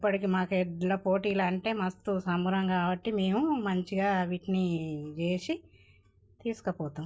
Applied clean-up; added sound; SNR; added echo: none; none; none; none.